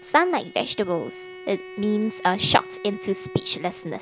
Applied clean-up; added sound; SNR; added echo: none; Bowed string instrument; 15 dB; none.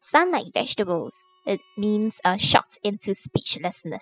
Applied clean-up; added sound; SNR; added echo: classical method spectral subtraction.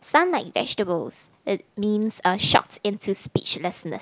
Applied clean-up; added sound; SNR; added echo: none; none; none; none.